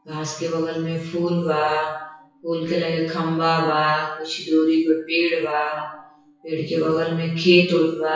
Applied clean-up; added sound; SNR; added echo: classical method WPE with log-MMSE.